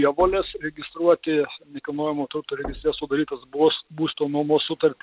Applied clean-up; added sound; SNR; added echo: none; Knock; 20 dB; none.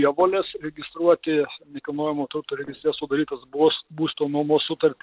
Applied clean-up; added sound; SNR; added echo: neural separator model SepFormer DNS4.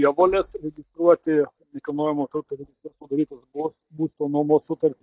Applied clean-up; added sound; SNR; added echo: neural mask model DeepFilterNet 3.